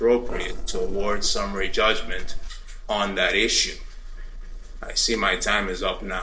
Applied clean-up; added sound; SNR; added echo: neural separator model SepFormer DNS4.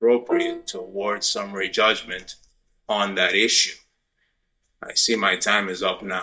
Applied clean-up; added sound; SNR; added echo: neural mask model DeepFilterNet 3.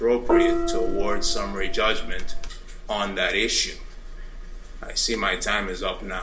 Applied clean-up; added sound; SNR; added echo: none; Gong; -4 dB; reverberation time 0.2 s.